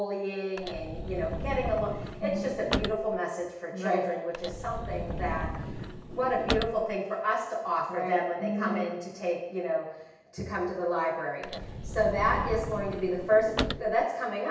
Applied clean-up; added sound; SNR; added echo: none; Sliding door / Slam / Wood; 5 dB; reverberation time 0.9 s.